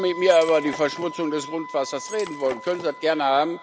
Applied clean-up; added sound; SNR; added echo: none; Shatter + Wind instrument, woodwind instrument; 14 dB; none.